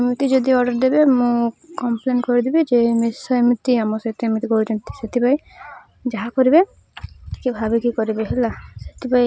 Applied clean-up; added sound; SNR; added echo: none; none; none; none.